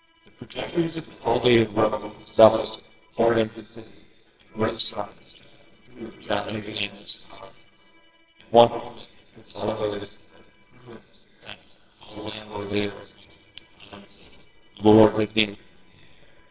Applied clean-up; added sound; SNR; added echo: neural separator model SepFormer WHAMR!.